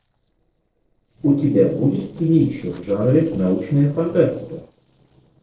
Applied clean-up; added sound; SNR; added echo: neural separator model SepFormer DNS4.